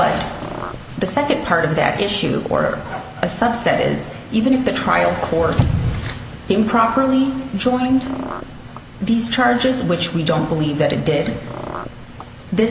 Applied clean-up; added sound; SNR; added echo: none; Car; 15 dB; none.